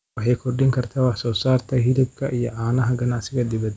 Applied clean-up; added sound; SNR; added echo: none; none; none; none.